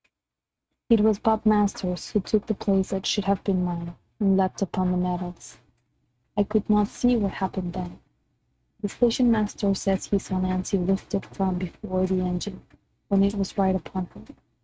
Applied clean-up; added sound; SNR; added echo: neural mask model RNNoise.